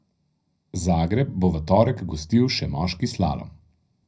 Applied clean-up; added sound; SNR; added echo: none; none; none; reverberation time 0.4 s.